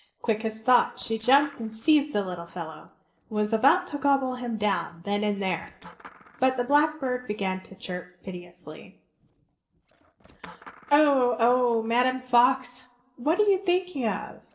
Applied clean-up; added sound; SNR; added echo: neural separator model SepFormer DNS4.